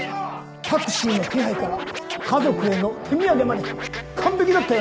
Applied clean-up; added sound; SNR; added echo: none; Scratching (performance technique); 10 dB; none.